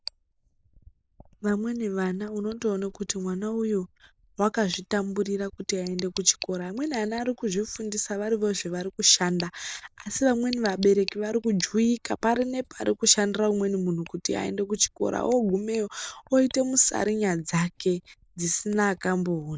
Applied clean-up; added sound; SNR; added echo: neural mask model Resemble Enhance denoiser.